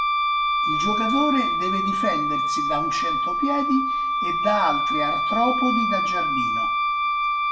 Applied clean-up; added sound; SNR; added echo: none; Wind instrument, woodwind instrument; -4 dB; reverberation time 0.4 s.